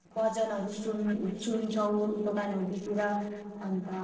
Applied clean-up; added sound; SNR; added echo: neural separator model SepFormer DNS4.